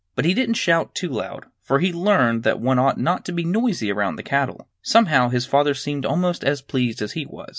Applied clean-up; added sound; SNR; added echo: none; none; none; none.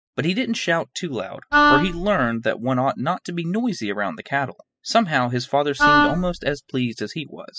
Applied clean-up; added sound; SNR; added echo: classical method spectral subtraction.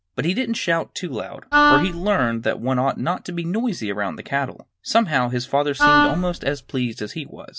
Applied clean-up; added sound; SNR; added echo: none; Wind instrument, woodwind instrument; -4 dB; none.